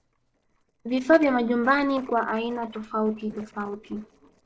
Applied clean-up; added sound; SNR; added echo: neural separator model SepFormer DNS4.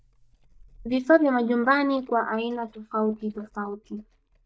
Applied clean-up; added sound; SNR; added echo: neural mask model DeepFilterNet 3.